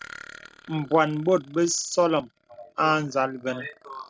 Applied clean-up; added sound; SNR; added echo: neural mask model RNNoise.